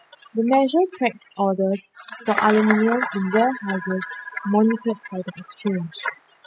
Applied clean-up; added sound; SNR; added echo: classical method spectral subtraction.